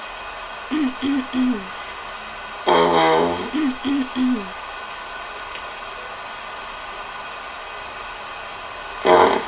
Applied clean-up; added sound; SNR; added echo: none; Cough; -1 dB; reverberation time 0.2 s.